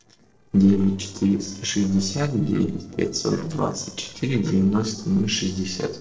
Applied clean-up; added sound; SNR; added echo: neural separator model SepFormer DNS4.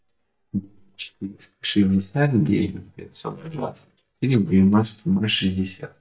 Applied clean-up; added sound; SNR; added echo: neural mask model DeepFilterNet 3.